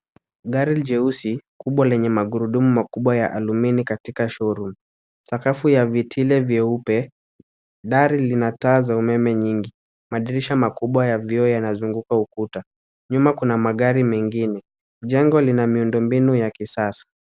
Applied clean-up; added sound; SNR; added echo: none; none; none; none.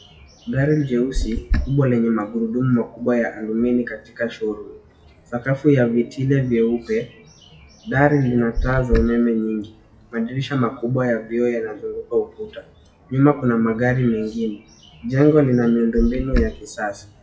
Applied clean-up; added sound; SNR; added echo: classical method WPE with log-MMSE.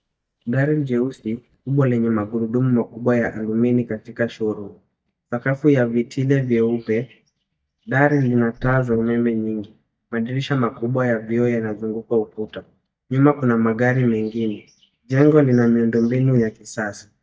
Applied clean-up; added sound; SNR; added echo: neural mask model DeepFilterNet 3.